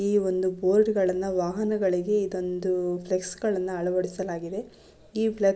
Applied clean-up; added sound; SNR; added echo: none; none; none; none.